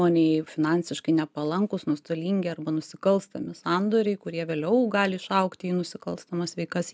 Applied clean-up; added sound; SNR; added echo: none; none; none; none.